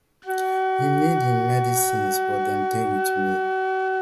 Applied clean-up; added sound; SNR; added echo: none; Wind instrument, woodwind instrument; -4 dB; none.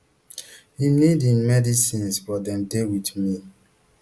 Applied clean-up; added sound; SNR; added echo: none; none; none; none.